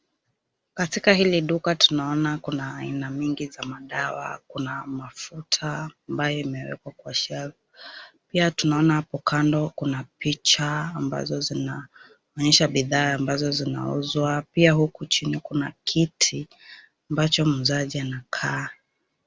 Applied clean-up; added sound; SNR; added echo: none; none; none; none.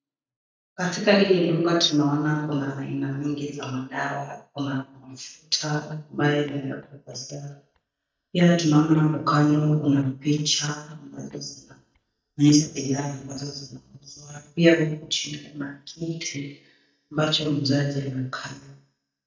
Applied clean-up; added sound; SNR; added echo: neural mask model DeepFilterNet 3.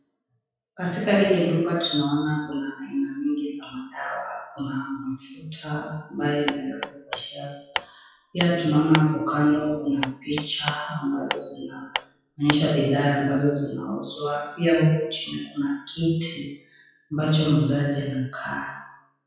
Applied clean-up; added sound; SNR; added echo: classical method WPE with log-MMSE.